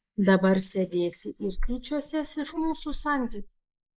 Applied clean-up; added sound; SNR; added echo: neural mask model Resemble Enhance denoiser.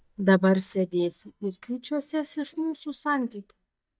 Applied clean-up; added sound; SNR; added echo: neural mask model DeepFilterNet 3.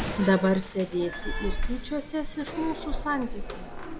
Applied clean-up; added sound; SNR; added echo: none; Slam; 3 dB; none.